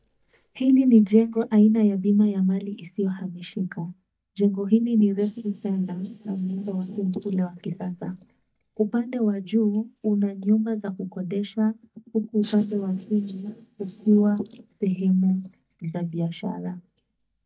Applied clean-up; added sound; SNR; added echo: neural mask model DeepFilterNet 3.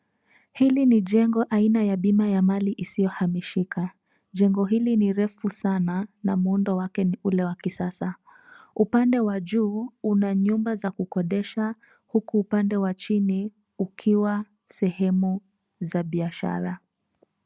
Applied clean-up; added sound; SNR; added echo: none; none; none; none.